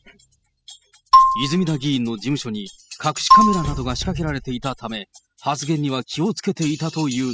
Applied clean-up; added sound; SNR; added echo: classical method spectral subtraction.